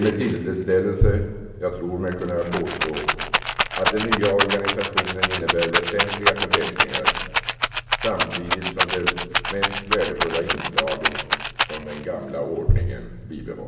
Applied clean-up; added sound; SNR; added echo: none; Rattle; -2 dB; reverberation time 1.1 s.